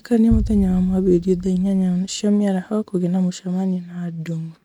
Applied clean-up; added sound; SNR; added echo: neural mask model RNNoise.